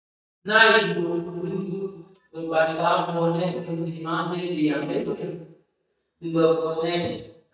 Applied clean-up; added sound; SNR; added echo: neural mask model DeepFilterNet 3.